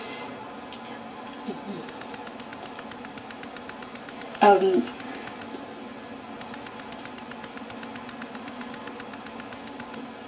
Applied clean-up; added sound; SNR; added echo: none; Tools; 15 dB; reverberation time 0.2 s.